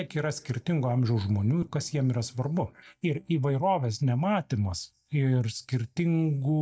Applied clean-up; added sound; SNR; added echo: neural mask model DeepFilterNet 3.